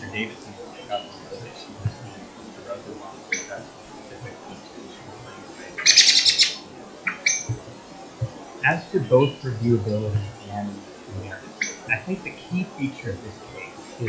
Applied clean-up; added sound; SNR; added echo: classical method log-MMSE.